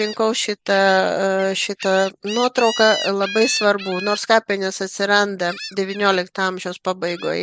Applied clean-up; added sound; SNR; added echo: none; Gull, seagull; 13 dB; none.